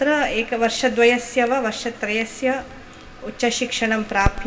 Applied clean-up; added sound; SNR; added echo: none; Crackle; 12 dB; reverberation time 1.4 s.